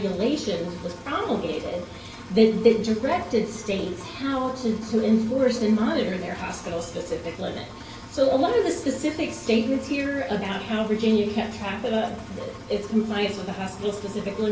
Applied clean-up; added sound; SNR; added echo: none; Engine; 16 dB; reverberation time 0.3 s.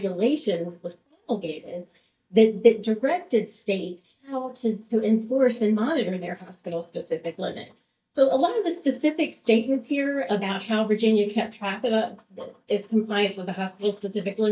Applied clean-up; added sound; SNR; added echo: neural mask model DeepFilterNet 3.